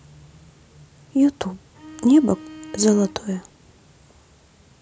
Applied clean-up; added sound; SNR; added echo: none; Bowed string instrument; 17 dB; none.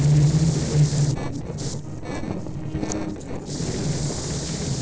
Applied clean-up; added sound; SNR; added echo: neural separator model SepFormer DNS4.